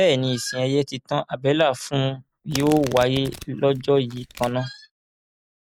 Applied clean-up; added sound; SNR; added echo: none; Domestic sounds, home sounds; 15 dB; none.